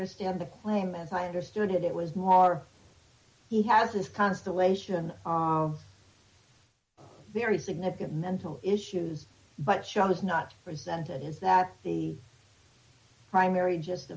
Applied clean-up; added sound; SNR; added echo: none; none; none; none.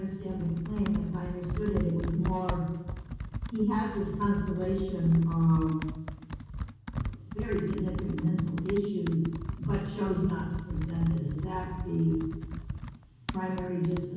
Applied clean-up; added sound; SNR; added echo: none; Computer keyboard; 7 dB; reverberation time 1.2 s.